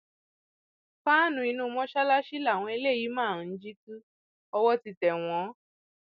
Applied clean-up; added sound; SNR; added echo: none; none; none; none.